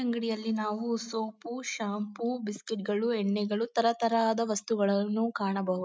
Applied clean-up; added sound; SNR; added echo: none; none; none; none.